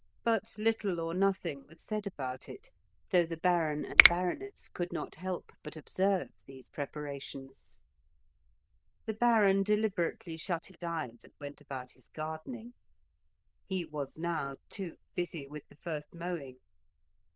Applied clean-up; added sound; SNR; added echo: neural diffusion model UNIVERSE++.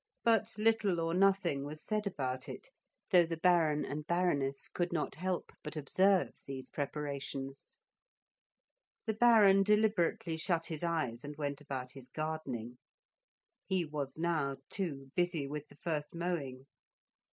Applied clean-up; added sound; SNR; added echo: none; none; none; none.